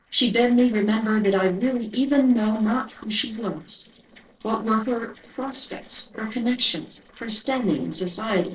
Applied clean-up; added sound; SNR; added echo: neural separator model SepFormer DNS4.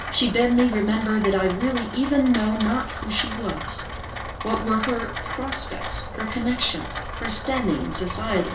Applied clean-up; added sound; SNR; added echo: none; Rain; 7 dB; reverberation time 0.4 s.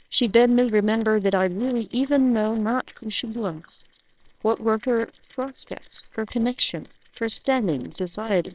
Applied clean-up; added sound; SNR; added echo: neural separator model SepFormer WHAMR!.